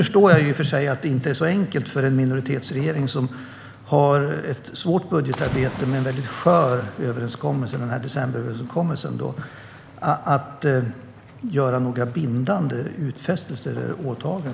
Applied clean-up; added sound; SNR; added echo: none; Cricket / Waves, surf; 19 dB; none.